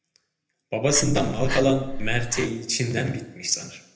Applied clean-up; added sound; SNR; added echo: none; Breathing; 3 dB; reverberation time 0.7 s.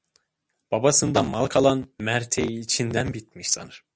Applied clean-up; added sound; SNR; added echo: none; none; none; none.